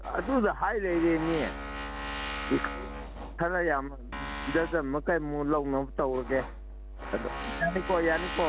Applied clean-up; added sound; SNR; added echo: none; Tools; 7 dB; none.